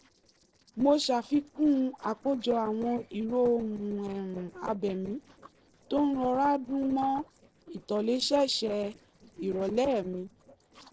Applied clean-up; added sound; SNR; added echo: neural separator model SepFormer DNS4.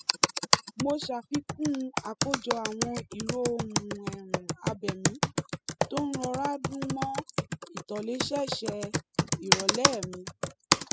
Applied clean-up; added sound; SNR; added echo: classical method spectral subtraction.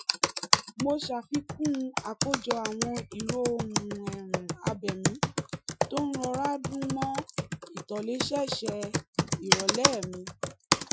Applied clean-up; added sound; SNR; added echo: classical method Wiener filter.